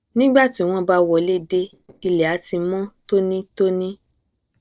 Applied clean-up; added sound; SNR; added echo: neural separator model SepFormer DNS4.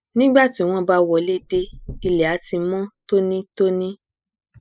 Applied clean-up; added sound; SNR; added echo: classical method spectral subtraction.